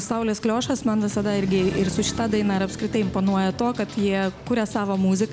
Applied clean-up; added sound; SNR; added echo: none; Traffic noise, roadway noise; 12 dB; none.